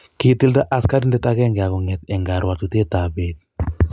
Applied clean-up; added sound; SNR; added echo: none; none; none; none.